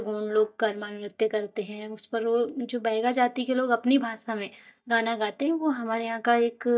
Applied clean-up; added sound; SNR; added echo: neural mask model DeepFilterNet 3.